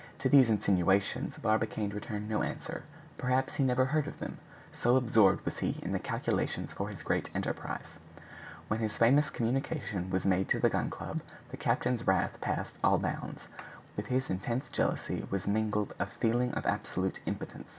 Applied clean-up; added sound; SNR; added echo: none; none; none; none.